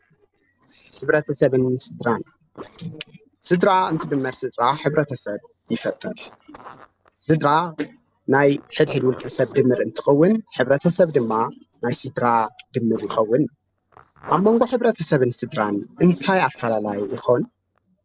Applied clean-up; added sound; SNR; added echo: neural separator model SepFormer DNS4.